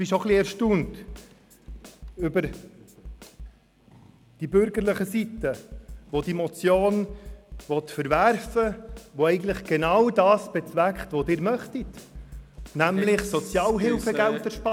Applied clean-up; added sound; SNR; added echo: none; Snare drum; 18 dB; none.